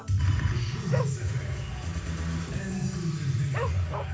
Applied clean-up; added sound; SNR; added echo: none; Dog; 13 dB; reverberation time 1.1 s.